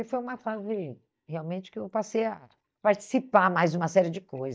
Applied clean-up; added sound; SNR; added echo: neural mask model DeepFilterNet 3.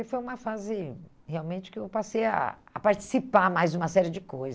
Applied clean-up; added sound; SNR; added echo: none; none; none; none.